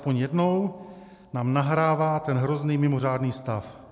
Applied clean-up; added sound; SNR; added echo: none; none; none; none.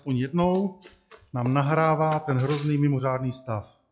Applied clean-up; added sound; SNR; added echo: classical method log-MMSE.